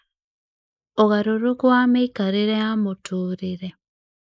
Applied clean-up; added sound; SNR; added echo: neural mask model Resemble Enhance denoiser.